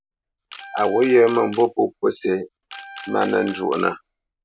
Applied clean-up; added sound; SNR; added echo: none; Camera + Wind instrument, woodwind instrument; 18 dB; none.